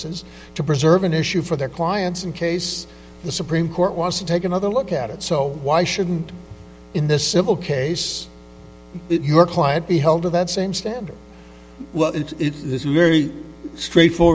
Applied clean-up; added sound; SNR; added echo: none; none; none; none.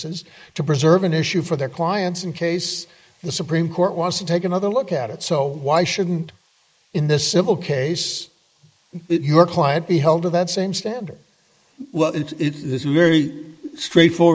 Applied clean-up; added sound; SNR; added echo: neural mask model Resemble Enhance denoiser.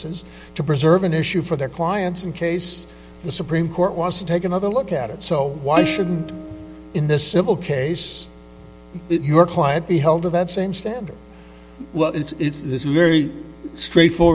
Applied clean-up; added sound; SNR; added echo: none; Plucked string instrument; 10 dB; none.